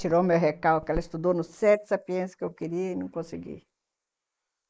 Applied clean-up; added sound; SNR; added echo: neural mask model Resemble Enhance denoiser.